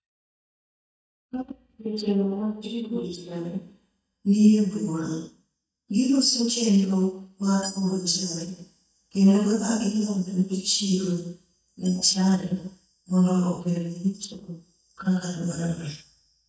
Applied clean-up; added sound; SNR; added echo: neural mask model DeepFilterNet 3.